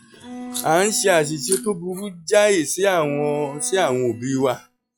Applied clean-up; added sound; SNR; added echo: classical method log-MMSE.